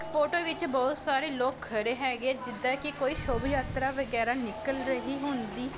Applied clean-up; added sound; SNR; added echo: none; Crowd; 16 dB; none.